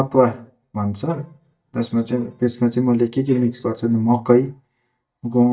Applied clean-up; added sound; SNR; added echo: neural mask model DeepFilterNet 3.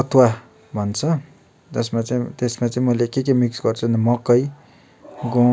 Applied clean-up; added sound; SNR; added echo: none; none; none; none.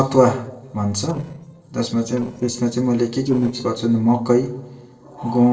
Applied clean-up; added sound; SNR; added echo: neural separator model SepFormer DNS4.